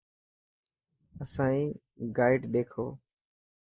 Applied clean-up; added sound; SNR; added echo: neural mask model Resemble Enhance denoiser.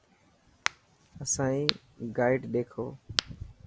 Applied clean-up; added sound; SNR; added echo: none; Crack; 5 dB; none.